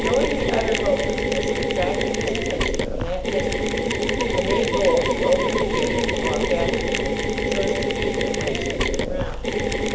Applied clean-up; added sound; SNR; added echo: none; Mechanisms; -5 dB; reverberation time 0.8 s.